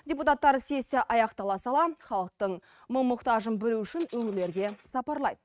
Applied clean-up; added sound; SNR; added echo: neural mask model RNNoise.